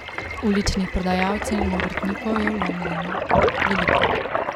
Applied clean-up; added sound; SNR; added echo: none; Toilet flush; -2 dB; none.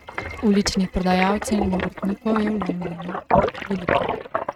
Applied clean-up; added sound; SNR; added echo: neural mask model RNNoise.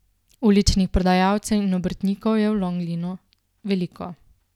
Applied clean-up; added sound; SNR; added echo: none; none; none; none.